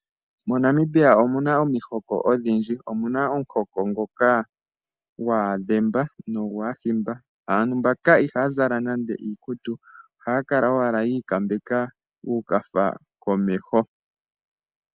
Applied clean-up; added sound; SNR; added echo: none; none; none; none.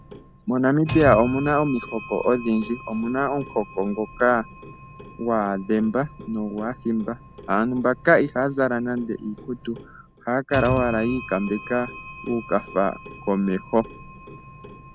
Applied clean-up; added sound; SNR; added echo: none; Clock; 10 dB; none.